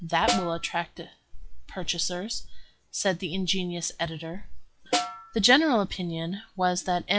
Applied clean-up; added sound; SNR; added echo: classical method log-MMSE.